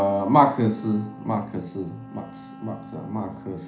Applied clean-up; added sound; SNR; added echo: none; Wind instrument, woodwind instrument; 18 dB; reverberation time 0.5 s.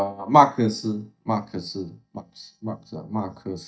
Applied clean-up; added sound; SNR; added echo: neural mask model DeepFilterNet 3.